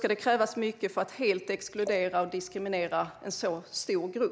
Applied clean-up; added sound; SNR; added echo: none; Liquid; 18 dB; none.